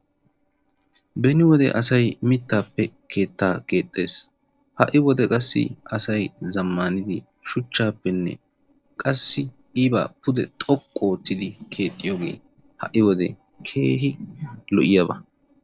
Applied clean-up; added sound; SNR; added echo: neural separator model SepFormer DNS4.